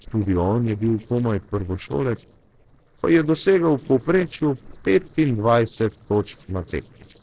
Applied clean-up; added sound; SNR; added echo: neural separator model SepFormer DNS4.